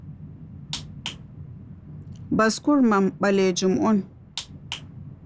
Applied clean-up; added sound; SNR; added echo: none; none; none; none.